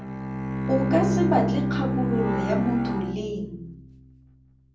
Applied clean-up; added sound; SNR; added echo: none; Bowed string instrument; -1 dB; reverberation time 0.6 s.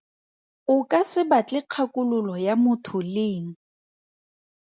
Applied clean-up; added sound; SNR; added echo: none; none; none; none.